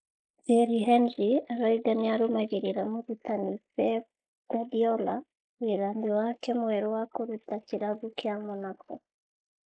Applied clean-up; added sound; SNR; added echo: neural mask model Resemble Enhance denoiser.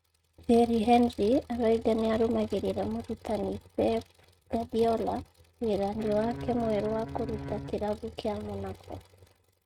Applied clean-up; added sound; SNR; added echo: neural mask model RNNoise.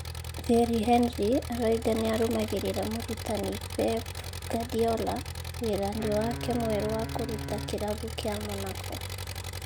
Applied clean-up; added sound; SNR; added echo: none; Engine + Wind instrument, woodwind instrument; 6 dB; none.